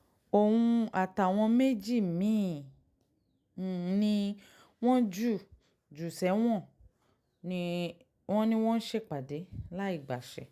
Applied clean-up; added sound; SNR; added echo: none; none; none; none.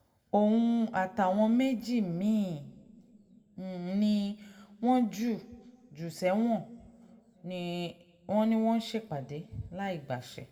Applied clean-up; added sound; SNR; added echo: none; none; none; reverberation time 0.8 s.